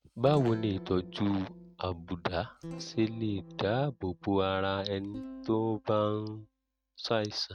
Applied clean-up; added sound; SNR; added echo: neural mask model RNNoise.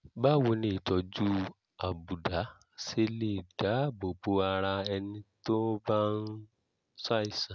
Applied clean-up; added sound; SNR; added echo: none; none; none; none.